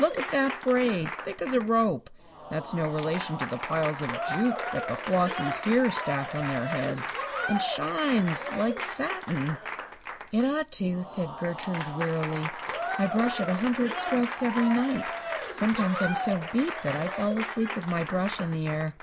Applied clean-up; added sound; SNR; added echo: none; Applause / Crowd; 6 dB; none.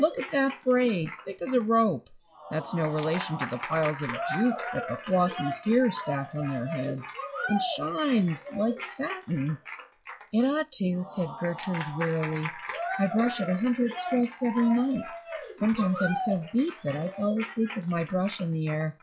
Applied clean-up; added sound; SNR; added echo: classical method log-MMSE.